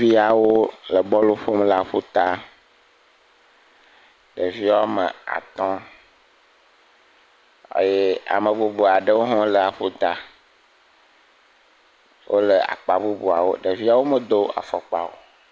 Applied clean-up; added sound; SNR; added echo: none; none; none; none.